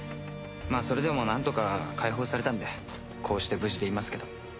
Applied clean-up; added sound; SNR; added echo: none; none; none; none.